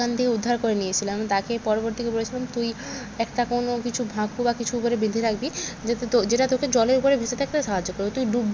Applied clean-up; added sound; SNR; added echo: none; none; none; none.